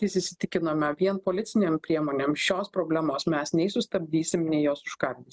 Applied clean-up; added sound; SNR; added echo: none; none; none; none.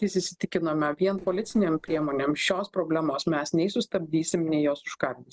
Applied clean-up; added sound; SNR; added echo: neural separator model SepFormer DNS4.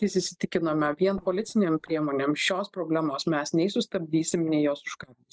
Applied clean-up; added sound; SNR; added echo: neural mask model DeepFilterNet 3.